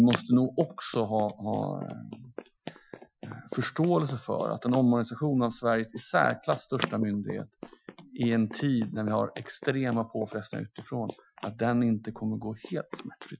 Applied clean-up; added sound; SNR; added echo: classical method Wiener filter.